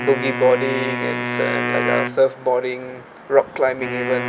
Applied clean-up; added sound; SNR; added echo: none; Wind instrument, woodwind instrument; 5 dB; none.